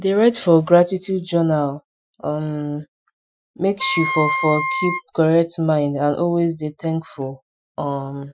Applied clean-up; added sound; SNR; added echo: classical method Wiener filter.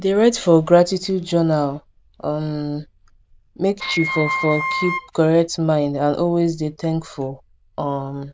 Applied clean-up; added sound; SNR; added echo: neural diffusion model UNIVERSE++.